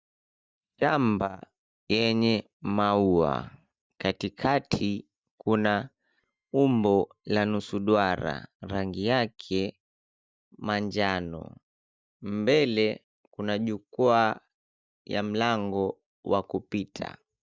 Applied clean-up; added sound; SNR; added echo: neural mask model DeepFilterNet 3.